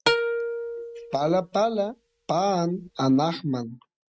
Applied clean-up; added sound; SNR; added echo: neural mask model RNNoise.